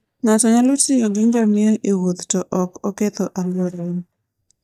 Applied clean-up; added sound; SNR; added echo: neural mask model DeepFilterNet 3.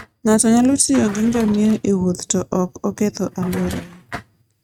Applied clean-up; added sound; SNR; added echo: neural mask model RNNoise.